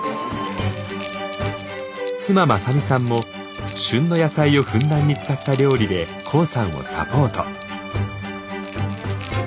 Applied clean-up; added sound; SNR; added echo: none; Crumpling, crinkling; 18 dB; none.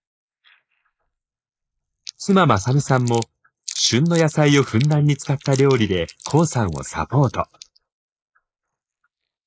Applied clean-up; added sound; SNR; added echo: neural mask model Resemble Enhance denoiser.